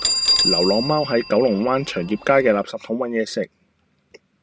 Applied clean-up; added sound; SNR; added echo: none; Bell; 5 dB; none.